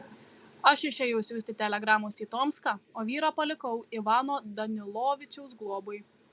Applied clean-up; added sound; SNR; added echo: none; none; none; none.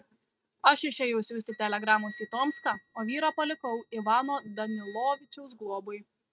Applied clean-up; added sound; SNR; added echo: neural mask model RNNoise.